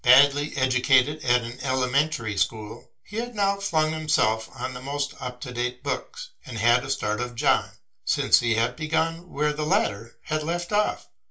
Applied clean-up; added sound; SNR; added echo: none; none; none; reverberation time 0.2 s.